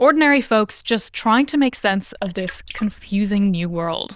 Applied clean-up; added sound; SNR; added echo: neural diffusion model UNIVERSE++.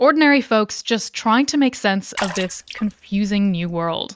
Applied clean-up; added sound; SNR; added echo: neural mask model RNNoise.